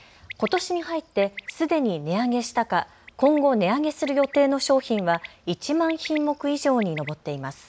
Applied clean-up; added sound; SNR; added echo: none; Bird; 20 dB; none.